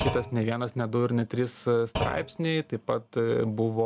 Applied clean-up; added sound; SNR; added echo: none; Thump, thud; 10 dB; none.